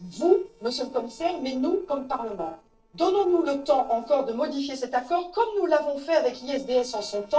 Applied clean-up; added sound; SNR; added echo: neural separator model SepFormer DNS4.